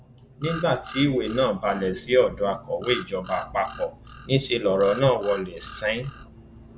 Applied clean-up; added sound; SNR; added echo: none; Bird vocalization, bird call, bird song; 16 dB; none.